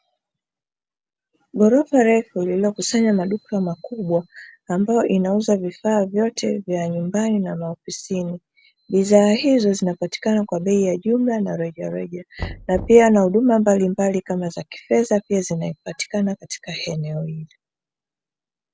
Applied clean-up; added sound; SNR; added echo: none; Knock; 17 dB; none.